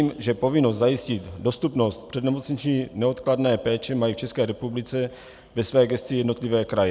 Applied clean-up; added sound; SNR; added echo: none; none; none; none.